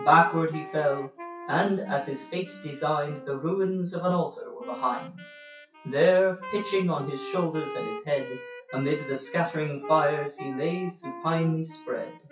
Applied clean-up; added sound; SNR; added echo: classical method WPE with log-MMSE.